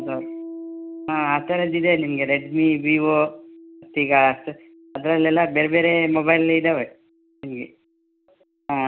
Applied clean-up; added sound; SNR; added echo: none; Piano; 18 dB; none.